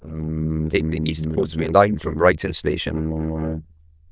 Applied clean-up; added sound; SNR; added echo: neural diffusion model UNIVERSE++.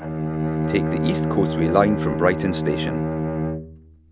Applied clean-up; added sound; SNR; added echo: none; Bowed string instrument; 0 dB; none.